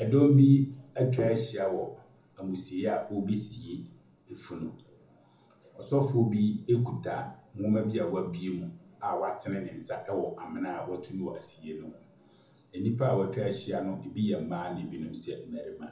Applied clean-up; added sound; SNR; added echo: none; none; none; reverberation time 0.6 s.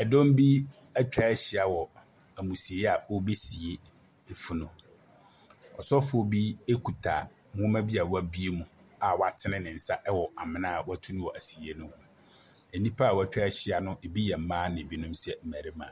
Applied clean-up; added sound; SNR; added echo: none; none; none; none.